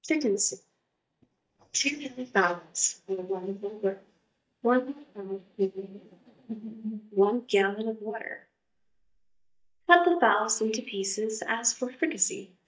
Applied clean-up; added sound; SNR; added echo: neural mask model DeepFilterNet 3.